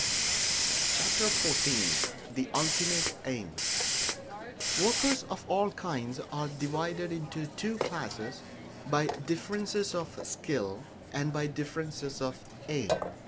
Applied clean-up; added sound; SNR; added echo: none; Hiss; -1 dB; none.